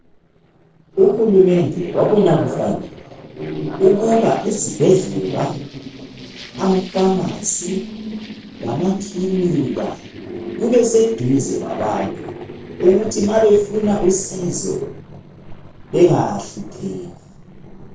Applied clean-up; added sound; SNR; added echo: neural separator model SepFormer DNS4.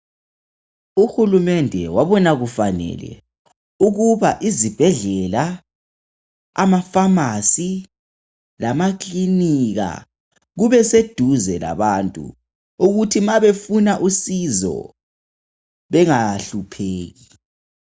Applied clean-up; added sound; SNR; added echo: none; none; none; none.